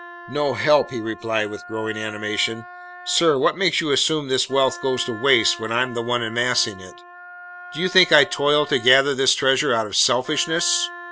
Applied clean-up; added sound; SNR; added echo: none; Wind instrument, woodwind instrument; 17 dB; none.